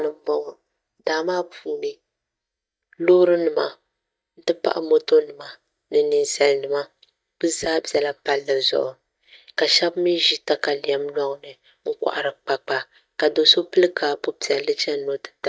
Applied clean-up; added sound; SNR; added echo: neural mask model DeepFilterNet 3.